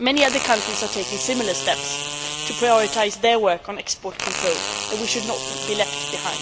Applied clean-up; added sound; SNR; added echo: none; Fart; 5 dB; none.